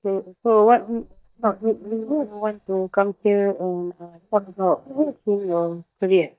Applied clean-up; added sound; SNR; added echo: neural mask model DeepFilterNet 3.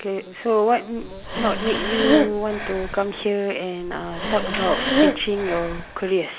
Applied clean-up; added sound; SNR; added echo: none; Breathing; 0 dB; none.